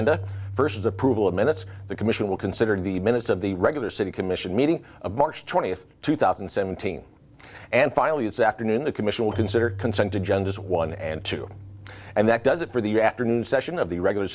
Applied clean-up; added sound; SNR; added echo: none; Keyboard (musical); 15 dB; none.